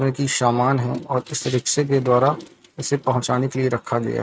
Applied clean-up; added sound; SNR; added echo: neural mask model RNNoise.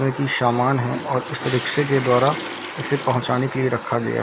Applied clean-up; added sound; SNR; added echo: none; Toilet flush / Water; 13 dB; none.